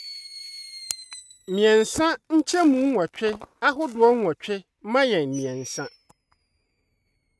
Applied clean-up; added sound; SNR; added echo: neural mask model RNNoise.